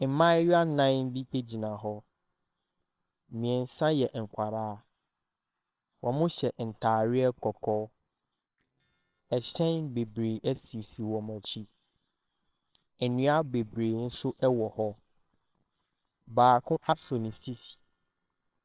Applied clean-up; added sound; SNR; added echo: neural separator model SepFormer WHAMR!.